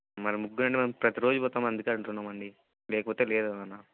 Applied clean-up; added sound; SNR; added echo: none; none; none; none.